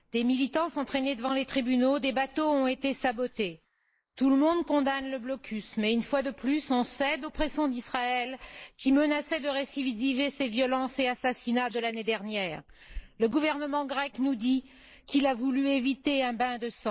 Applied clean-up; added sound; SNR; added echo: neural mask model Resemble Enhance denoiser.